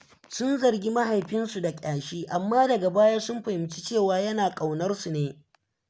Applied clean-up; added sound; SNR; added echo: none; none; none; none.